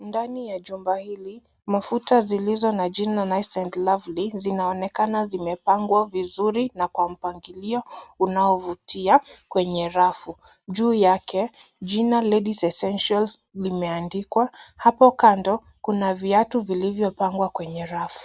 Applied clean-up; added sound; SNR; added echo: none; none; none; none.